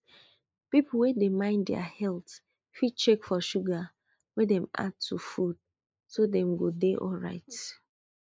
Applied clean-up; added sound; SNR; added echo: neural mask model Resemble Enhance denoiser.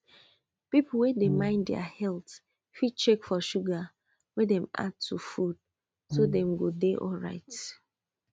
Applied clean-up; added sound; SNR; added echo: none; Brass instrument; 3 dB; none.